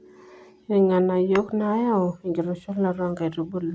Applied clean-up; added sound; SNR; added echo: none; Tap / Hammer; 20 dB; none.